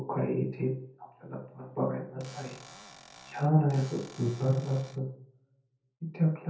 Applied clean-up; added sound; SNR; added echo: none; Cupboard open or close / Door; 19 dB; reverberation time 0.5 s.